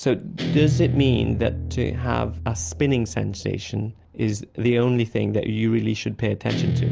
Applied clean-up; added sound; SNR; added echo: none; Guitar; 6 dB; none.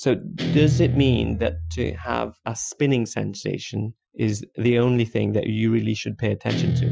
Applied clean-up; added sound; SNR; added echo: classical method Wiener filter.